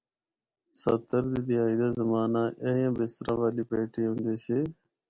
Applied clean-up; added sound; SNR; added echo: none; none; none; none.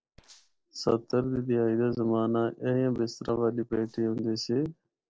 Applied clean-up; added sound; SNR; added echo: neural separator model SepFormer DNS4.